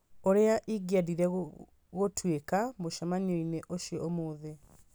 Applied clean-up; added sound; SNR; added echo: none; none; none; none.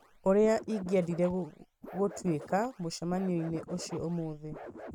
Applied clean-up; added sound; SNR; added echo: neural mask model RNNoise.